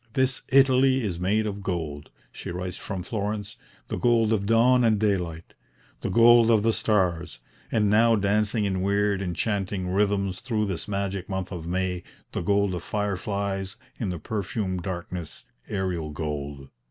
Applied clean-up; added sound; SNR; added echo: none; none; none; none.